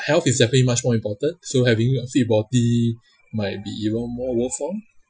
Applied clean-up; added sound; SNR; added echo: classical method Wiener filter.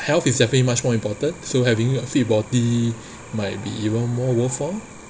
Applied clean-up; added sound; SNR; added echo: none; Cricket; 18 dB; none.